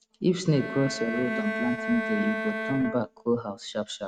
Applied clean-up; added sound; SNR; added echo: neural mask model RNNoise.